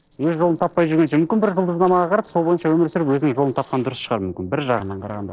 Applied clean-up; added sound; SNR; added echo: neural separator model SepFormer DNS4.